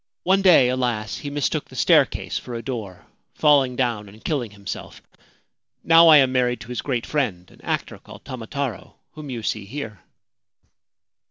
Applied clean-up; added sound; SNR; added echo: none; none; none; none.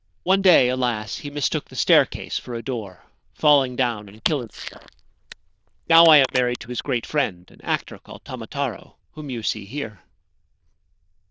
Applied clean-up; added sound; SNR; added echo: neural diffusion model UNIVERSE++.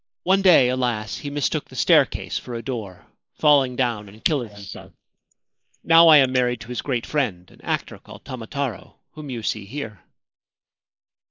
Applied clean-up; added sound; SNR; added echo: neural mask model Resemble Enhance denoiser.